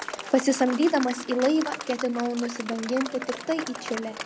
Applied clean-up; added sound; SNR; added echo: none; Applause / Crowd; 10 dB; none.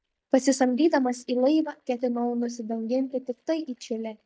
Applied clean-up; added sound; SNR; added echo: neural mask model DeepFilterNet 3.